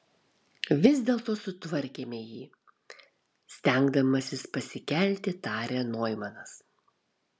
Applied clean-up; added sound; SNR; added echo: none; none; none; none.